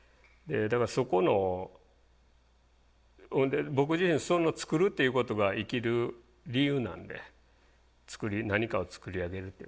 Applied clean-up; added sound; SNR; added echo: none; none; none; none.